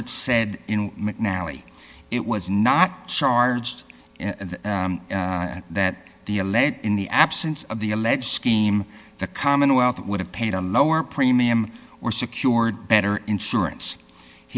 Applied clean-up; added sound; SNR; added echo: none; none; none; none.